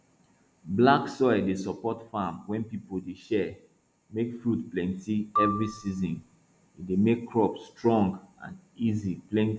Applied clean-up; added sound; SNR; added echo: none; Marimba, xylophone; 6 dB; none.